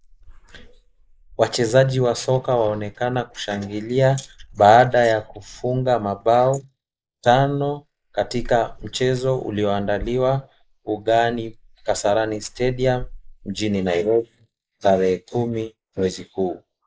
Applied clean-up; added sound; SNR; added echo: neural mask model Resemble Enhance denoiser.